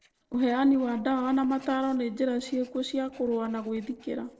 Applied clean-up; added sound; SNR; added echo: neural separator model SepFormer DNS4.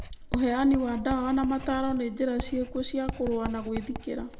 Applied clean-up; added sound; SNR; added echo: none; Writing; 9 dB; reverberation time 0.8 s.